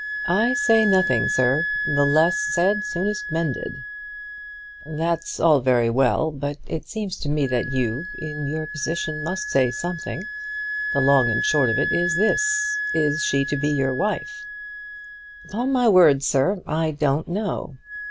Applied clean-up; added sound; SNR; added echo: none; Wind instrument, woodwind instrument; 6 dB; none.